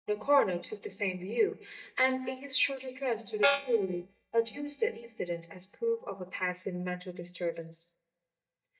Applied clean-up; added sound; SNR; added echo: neural mask model DeepFilterNet 3.